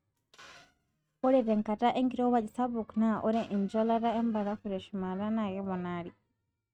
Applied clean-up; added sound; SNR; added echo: neural mask model RNNoise.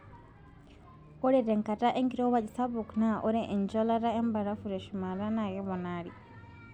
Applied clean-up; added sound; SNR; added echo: none; none; none; none.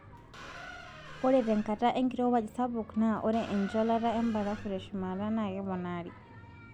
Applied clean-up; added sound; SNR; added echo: none; Squeak; 17 dB; none.